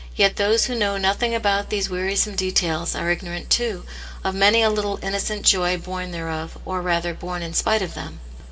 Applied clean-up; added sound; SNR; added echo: none; none; none; reverberation time 2.3 s.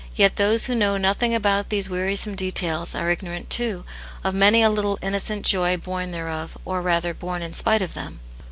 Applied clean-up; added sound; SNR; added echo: none; none; none; none.